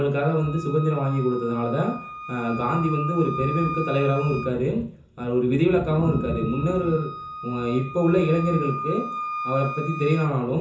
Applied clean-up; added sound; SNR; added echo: none; Wind instrument, woodwind instrument; 10 dB; reverberation time 0.6 s.